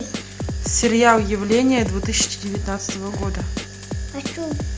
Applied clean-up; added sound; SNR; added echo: none; Drum kit; 7 dB; none.